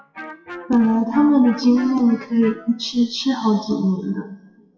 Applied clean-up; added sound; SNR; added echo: classical method WPE with log-MMSE.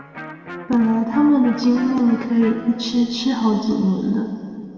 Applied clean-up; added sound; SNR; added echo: none; Electric guitar; 17 dB; reverberation time 2.3 s.